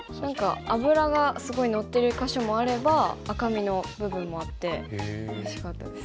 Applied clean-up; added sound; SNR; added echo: none; none; none; none.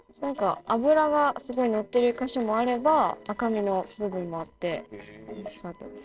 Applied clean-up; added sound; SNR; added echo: neural separator model SepFormer DNS4.